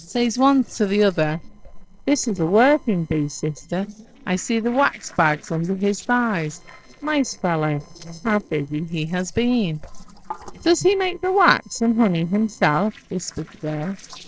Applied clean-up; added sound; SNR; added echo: neural separator model SepFormer DNS4.